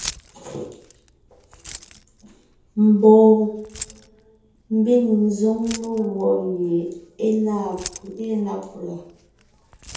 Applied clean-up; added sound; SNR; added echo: none; Keys jangling; 19 dB; reverberation time 0.7 s.